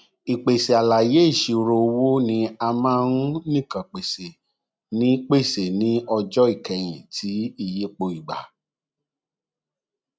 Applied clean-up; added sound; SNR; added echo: none; none; none; none.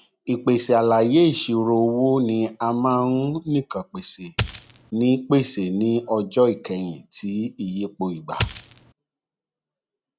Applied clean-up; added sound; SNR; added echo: none; Coin (dropping); 4 dB; none.